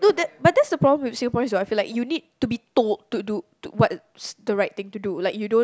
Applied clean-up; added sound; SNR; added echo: none; none; none; none.